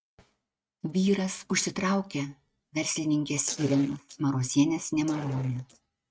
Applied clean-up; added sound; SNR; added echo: neural mask model RNNoise.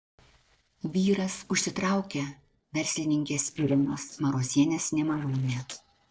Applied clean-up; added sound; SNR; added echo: neural separator model SepFormer DNS4.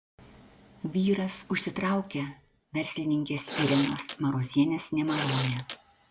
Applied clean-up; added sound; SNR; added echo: none; Tearing; 1 dB; none.